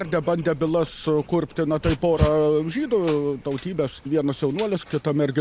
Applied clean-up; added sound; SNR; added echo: none; Dog; 12 dB; none.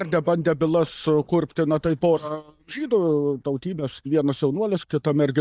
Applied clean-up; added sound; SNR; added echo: neural mask model DeepFilterNet 3.